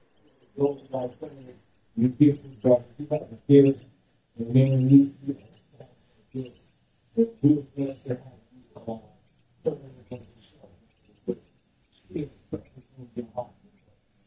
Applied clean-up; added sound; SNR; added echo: neural mask model DeepFilterNet 3.